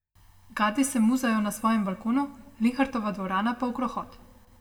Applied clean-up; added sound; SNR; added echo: none; none; none; reverberation time 1.0 s.